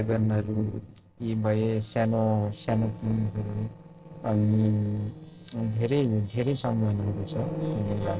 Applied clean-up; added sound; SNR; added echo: neural separator model SepFormer DNS4.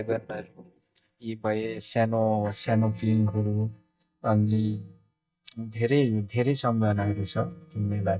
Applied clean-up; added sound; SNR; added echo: neural mask model DeepFilterNet 3.